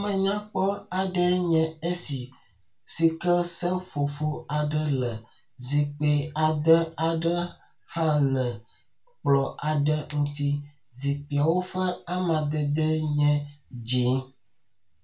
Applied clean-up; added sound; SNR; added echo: none; none; none; reverberation time 0.2 s.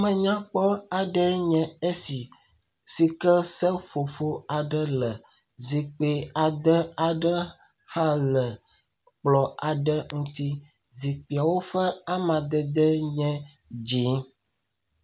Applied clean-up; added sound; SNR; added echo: none; none; none; none.